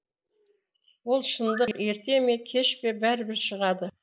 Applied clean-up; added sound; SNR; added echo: neural mask model Resemble Enhance denoiser.